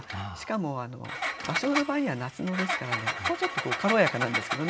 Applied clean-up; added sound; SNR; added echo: none; Engine; 3 dB; none.